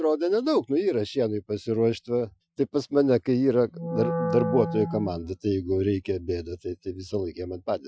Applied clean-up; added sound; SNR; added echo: classical method Wiener filter.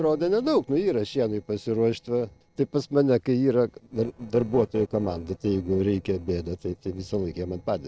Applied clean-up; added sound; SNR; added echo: neural separator model SepFormer DNS4.